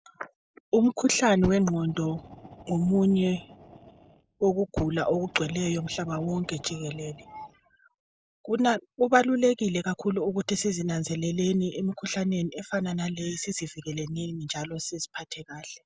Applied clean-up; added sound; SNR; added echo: none; Fire; 14 dB; none.